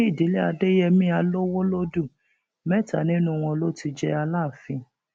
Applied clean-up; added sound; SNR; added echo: none; none; none; none.